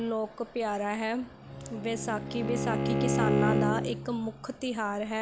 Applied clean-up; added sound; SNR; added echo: none; Bowed string instrument; 0 dB; none.